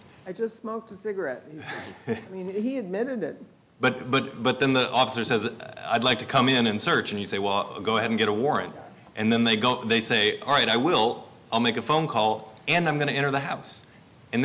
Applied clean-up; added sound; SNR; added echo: none; none; none; none.